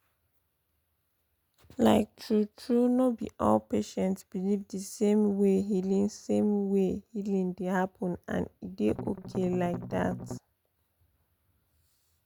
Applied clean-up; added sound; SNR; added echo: none; Strum; 9 dB; none.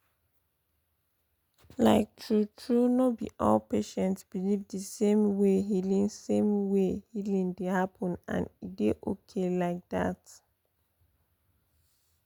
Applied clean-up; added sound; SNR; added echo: none; none; none; none.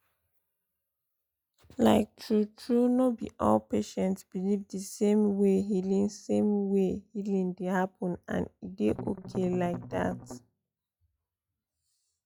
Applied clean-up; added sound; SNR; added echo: classical method log-MMSE.